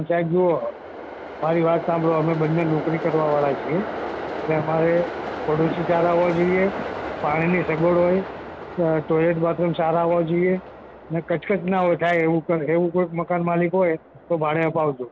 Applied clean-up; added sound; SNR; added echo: none; Train; 10 dB; none.